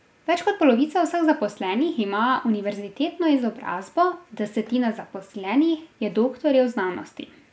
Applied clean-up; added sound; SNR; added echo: none; none; none; none.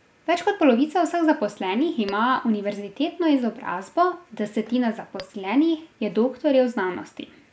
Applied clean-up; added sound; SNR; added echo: none; Tap / Glass; 19 dB; none.